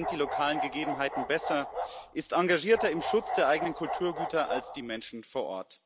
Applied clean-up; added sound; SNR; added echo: none; Bark; 5 dB; none.